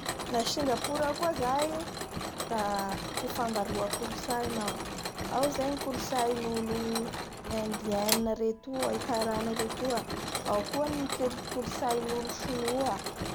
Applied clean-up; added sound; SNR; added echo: none; Mechanisms; 3 dB; none.